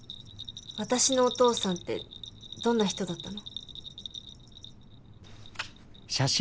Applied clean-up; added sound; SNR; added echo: none; Bell; 12 dB; none.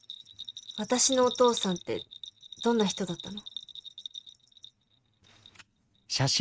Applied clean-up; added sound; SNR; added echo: neural mask model RNNoise.